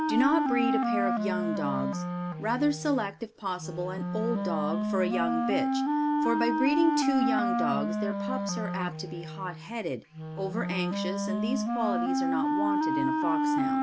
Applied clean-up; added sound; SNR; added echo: none; Wind instrument, woodwind instrument; -2 dB; none.